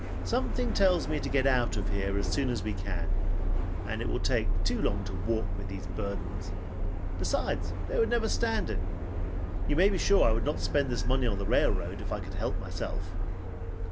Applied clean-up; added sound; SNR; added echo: none; Subway, metro, underground; -2 dB; none.